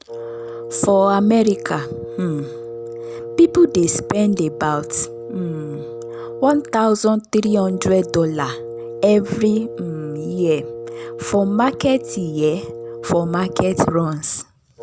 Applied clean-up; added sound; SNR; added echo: none; Wind instrument, woodwind instrument; 12 dB; none.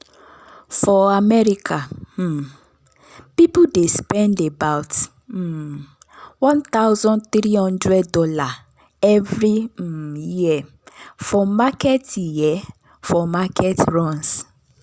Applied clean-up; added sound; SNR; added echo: none; none; none; none.